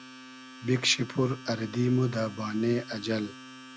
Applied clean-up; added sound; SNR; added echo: none; Domestic sounds, home sounds; 17 dB; none.